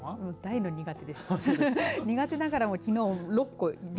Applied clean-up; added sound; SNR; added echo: none; none; none; none.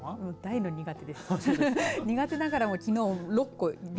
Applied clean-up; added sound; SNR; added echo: none; Squeak / Screech; 19 dB; none.